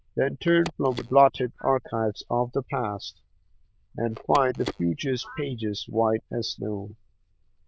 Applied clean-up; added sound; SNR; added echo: neural diffusion model UNIVERSE++.